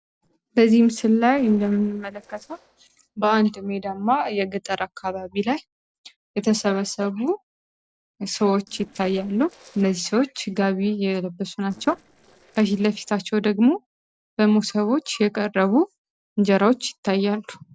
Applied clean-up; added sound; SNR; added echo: neural separator model SepFormer DNS4.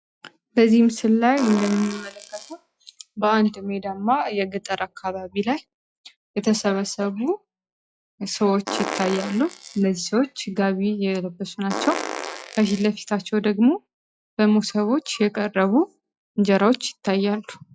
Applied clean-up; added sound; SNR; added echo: classical method log-MMSE.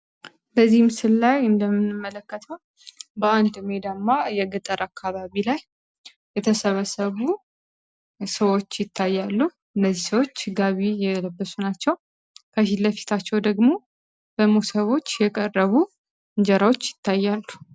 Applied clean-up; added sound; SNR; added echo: none; none; none; none.